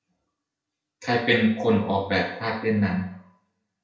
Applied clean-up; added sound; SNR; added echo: none; none; none; reverberation time 0.5 s.